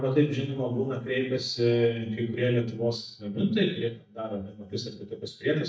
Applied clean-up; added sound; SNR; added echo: neural mask model DeepFilterNet 3.